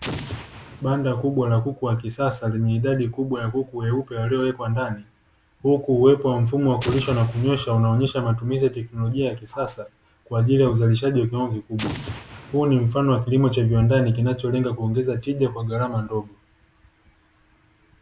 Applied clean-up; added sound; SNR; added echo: none; Explosion; 13 dB; none.